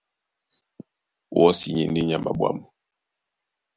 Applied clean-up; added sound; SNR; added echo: none; none; none; none.